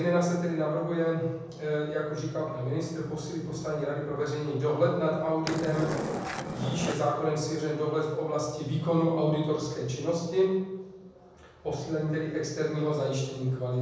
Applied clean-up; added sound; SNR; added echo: none; Skateboard; 4 dB; reverberation time 1.1 s.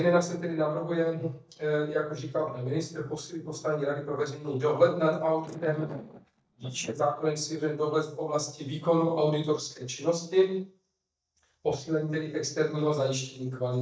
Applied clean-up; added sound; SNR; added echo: neural mask model DeepFilterNet 3.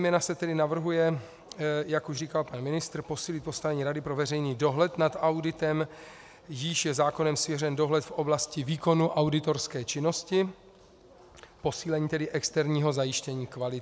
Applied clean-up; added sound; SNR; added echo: none; none; none; none.